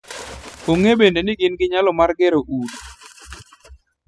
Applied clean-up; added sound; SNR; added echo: classical method spectral subtraction.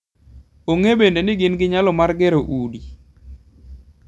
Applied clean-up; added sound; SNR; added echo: none; none; none; none.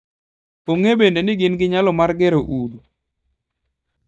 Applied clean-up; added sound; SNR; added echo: neural mask model DeepFilterNet 3.